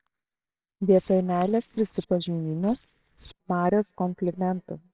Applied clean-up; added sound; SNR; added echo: neural separator model SepFormer WHAMR!.